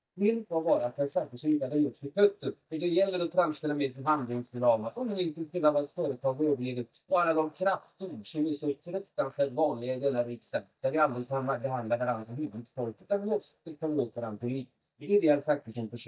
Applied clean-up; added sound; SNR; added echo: neural mask model DeepFilterNet 3.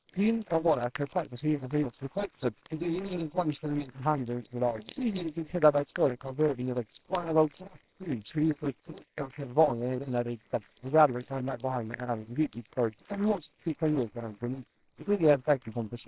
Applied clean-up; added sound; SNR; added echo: neural separator model SepFormer WHAMR!.